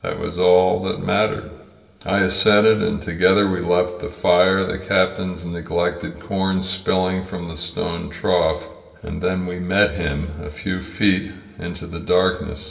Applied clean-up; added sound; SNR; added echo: none; none; none; reverberation time 1.5 s.